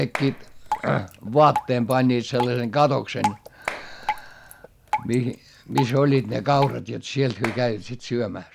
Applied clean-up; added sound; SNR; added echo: none; Drip + Clapping; 10 dB; none.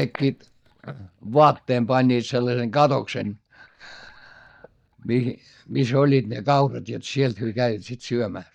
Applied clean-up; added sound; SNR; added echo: neural mask model DeepFilterNet 3.